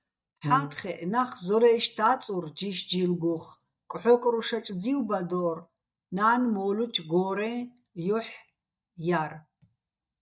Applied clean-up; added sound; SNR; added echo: neural mask model DeepFilterNet 3.